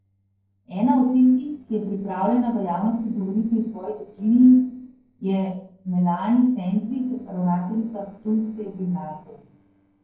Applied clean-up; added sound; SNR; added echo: neural separator model SepFormer DNS4.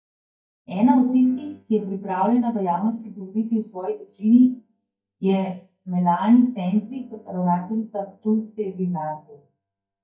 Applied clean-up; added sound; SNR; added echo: neural mask model DeepFilterNet 3.